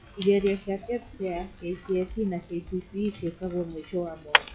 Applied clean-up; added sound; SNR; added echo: classical method log-MMSE.